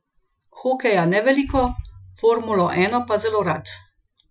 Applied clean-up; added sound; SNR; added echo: classical method Wiener filter.